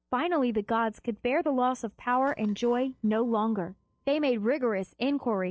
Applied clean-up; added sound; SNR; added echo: neural separator model SepFormer DNS4.